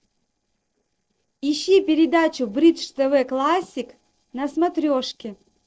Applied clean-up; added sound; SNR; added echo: neural separator model SepFormer DNS4.